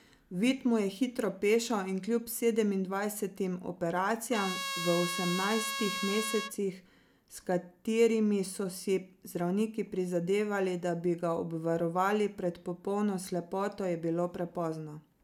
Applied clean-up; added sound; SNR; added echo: none; Trumpet; 5 dB; none.